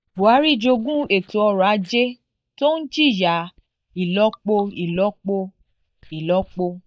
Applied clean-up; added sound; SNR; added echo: neural mask model DeepFilterNet 3.